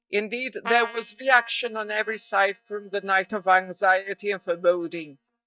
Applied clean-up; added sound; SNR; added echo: neural mask model DeepFilterNet 3.